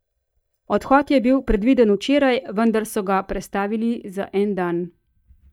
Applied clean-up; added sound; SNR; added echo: neural mask model DeepFilterNet 3.